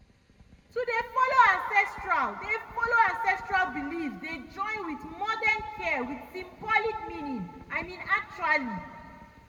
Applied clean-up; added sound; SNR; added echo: none; none; none; reverberation time 1.3 s.